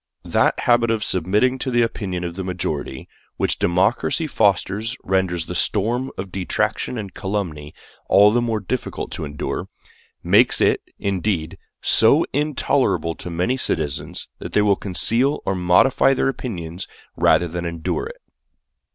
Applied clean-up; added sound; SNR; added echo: none; none; none; none.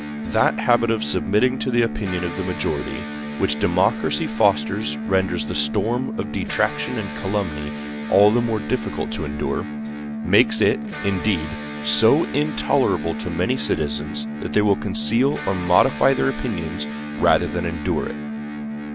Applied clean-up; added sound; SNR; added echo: none; Electric guitar; 7 dB; none.